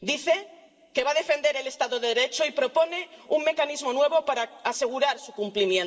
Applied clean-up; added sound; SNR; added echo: none; none; none; reverberation time 1.9 s.